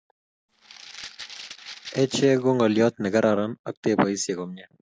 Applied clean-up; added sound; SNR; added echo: none; Rattle (instrument); 17 dB; none.